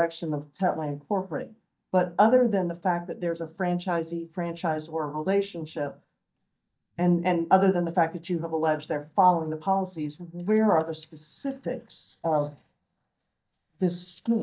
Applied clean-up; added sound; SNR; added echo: neural mask model DeepFilterNet 3.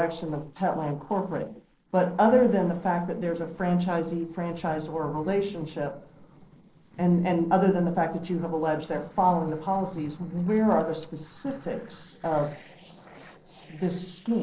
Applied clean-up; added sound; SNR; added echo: neural separator model SepFormer DNS4.